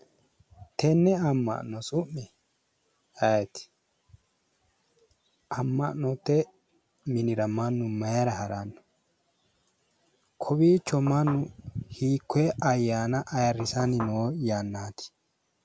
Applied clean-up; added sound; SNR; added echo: none; Knock / Wood; 10 dB; none.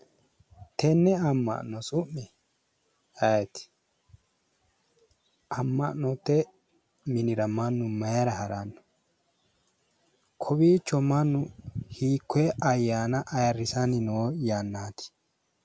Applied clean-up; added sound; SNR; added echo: none; none; none; none.